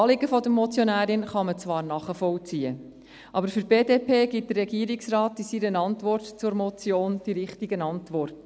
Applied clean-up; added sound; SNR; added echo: none; none; none; none.